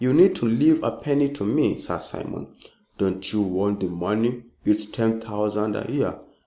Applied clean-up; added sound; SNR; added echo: none; none; none; none.